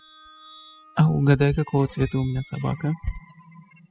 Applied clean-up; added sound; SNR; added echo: classical method spectral subtraction.